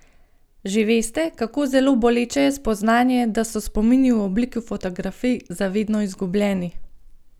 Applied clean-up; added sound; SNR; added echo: none; none; none; none.